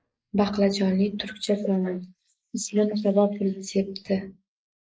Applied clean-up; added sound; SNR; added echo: neural mask model Resemble Enhance denoiser.